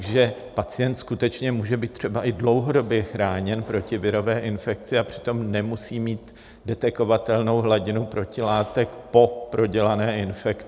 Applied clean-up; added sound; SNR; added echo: none; none; none; none.